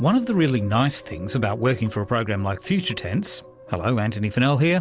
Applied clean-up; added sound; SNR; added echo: none; none; none; none.